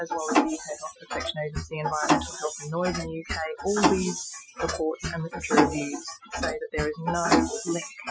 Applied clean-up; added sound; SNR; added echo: classical method Wiener filter.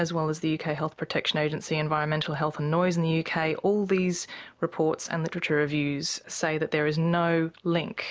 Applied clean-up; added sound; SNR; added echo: none; none; none; none.